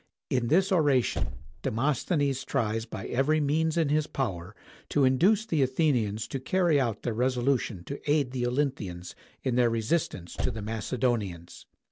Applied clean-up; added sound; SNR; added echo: none; Slam / Car; 5 dB; none.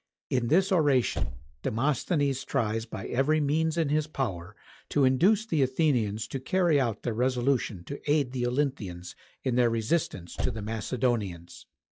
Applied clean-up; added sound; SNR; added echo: classical method log-MMSE.